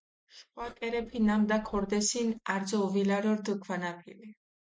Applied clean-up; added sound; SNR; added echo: neural mask model RNNoise.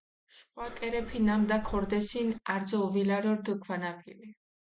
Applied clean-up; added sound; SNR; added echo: none; Breathing; 11 dB; none.